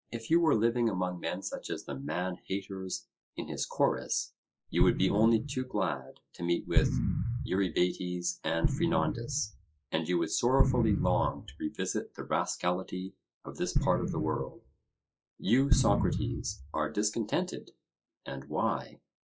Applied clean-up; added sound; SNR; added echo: classical method log-MMSE.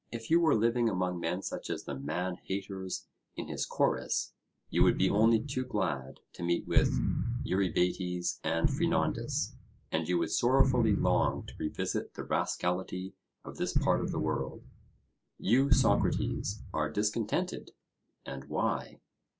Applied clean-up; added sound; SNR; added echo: none; Explosion; 1 dB; none.